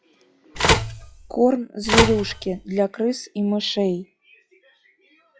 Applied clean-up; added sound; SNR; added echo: classical method log-MMSE.